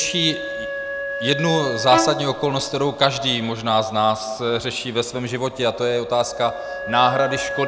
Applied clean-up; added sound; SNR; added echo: none; Wind instrument, woodwind instrument + Bowed string instrument; 8 dB; none.